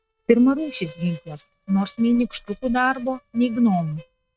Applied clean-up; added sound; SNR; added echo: neural mask model RNNoise.